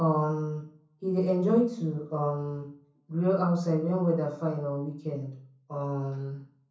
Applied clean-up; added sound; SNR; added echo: none; none; none; reverberation time 0.6 s.